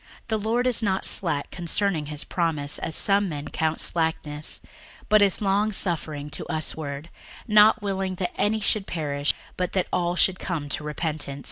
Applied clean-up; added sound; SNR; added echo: none; none; none; none.